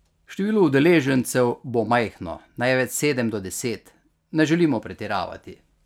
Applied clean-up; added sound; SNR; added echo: none; none; none; none.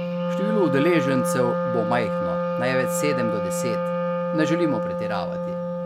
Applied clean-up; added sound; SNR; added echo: none; Wind instrument, woodwind instrument; -1 dB; none.